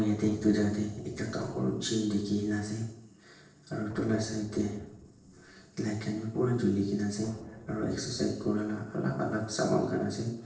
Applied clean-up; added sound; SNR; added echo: neural separator model SepFormer DNS4.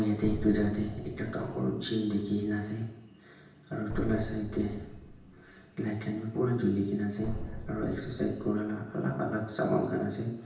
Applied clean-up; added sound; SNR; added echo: none; Drum; 11 dB; reverberation time 0.9 s.